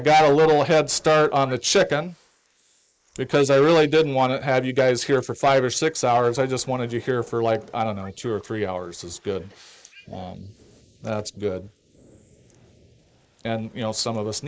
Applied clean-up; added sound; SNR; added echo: neural mask model Resemble Enhance denoiser.